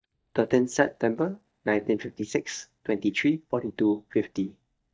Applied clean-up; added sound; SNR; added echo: neural mask model DeepFilterNet 3.